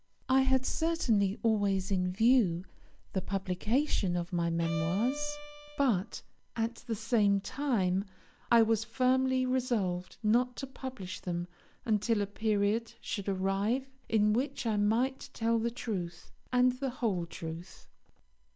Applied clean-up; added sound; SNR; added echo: none; Bowed string instrument; 14 dB; none.